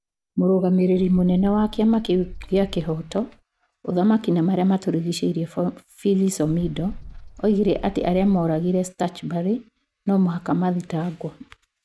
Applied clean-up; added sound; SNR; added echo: none; Bird; 19 dB; none.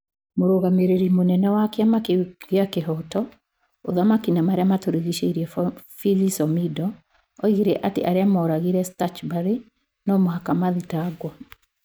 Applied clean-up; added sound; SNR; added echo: none; none; none; none.